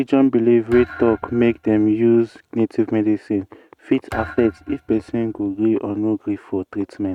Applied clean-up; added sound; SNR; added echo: neural mask model RNNoise.